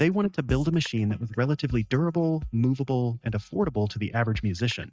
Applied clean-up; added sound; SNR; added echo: neural mask model DeepFilterNet 3.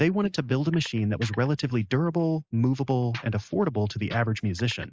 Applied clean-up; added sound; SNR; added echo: neural mask model Resemble Enhance denoiser.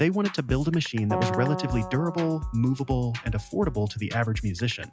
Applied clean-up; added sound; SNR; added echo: classical method log-MMSE.